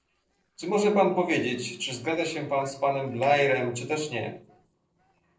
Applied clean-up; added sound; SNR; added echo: neural separator model SepFormer DNS4.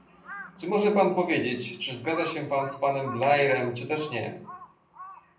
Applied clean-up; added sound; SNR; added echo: none; Crow; 17 dB; reverberation time 0.6 s.